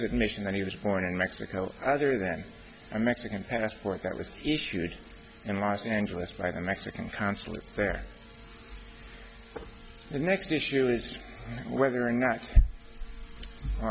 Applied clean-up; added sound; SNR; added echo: none; none; none; none.